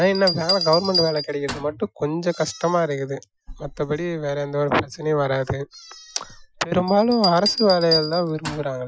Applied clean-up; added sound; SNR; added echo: classical method Wiener filter.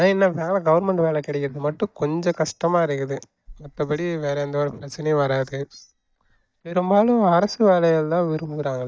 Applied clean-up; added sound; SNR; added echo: neural mask model DeepFilterNet 3.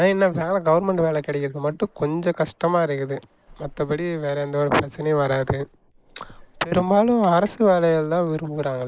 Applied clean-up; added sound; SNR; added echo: neural mask model Resemble Enhance denoiser.